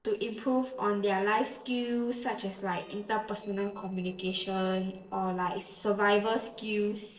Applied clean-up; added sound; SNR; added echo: neural separator model SepFormer DNS4.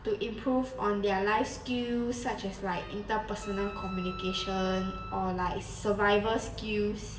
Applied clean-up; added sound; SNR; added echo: none; Wind instrument, woodwind instrument; 14 dB; reverberation time 0.7 s.